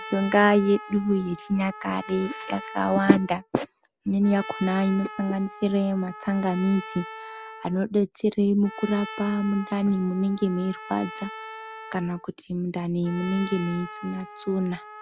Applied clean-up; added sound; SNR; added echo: none; Trumpet; 15 dB; none.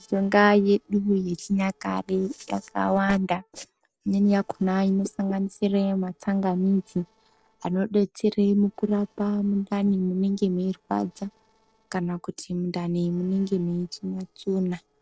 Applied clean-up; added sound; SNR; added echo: neural separator model SepFormer DNS4.